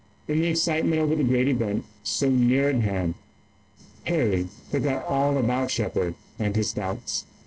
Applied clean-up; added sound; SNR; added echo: neural separator model SepFormer DNS4.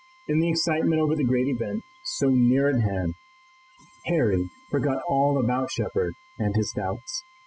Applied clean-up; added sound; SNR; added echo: classical method spectral subtraction.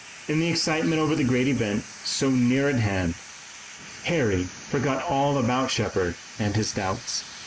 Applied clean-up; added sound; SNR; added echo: neural mask model Resemble Enhance denoiser.